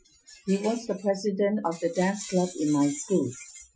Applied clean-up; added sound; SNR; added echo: classical method Wiener filter.